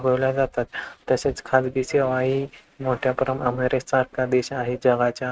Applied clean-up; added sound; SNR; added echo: neural mask model RNNoise.